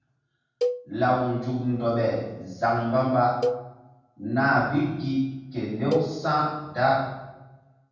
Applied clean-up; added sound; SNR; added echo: none; Cowbell; 8 dB; reverberation time 1.2 s.